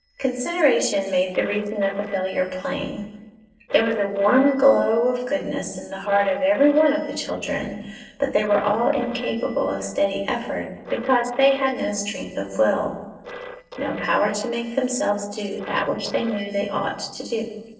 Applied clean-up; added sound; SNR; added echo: neural separator model SepFormer DNS4.